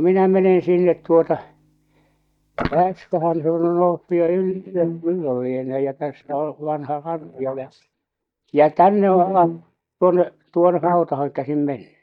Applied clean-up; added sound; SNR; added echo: neural mask model DeepFilterNet 3.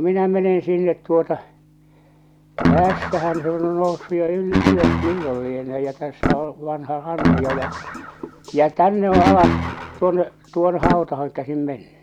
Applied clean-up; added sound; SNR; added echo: none; Guitar; 1 dB; none.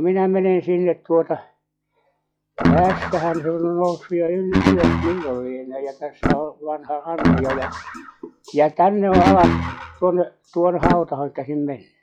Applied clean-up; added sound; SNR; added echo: classical method log-MMSE.